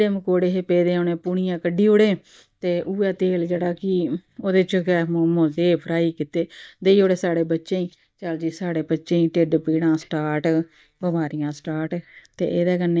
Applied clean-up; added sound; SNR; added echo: neural mask model DeepFilterNet 3.